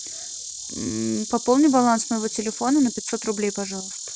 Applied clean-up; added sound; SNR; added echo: none; Insect; 10 dB; none.